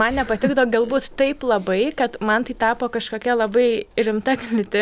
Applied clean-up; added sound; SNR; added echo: none; none; none; none.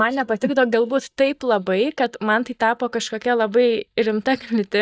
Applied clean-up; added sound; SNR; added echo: neural mask model DeepFilterNet 3.